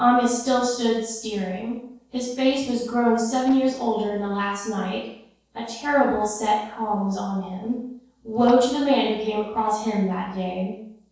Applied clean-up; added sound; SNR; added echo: neural separator model SepFormer DNS4.